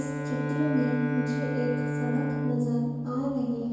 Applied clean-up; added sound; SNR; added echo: none; Bowed string instrument; 1 dB; reverberation time 1.2 s.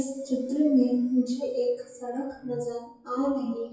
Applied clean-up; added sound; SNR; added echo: classical method WPE with log-MMSE.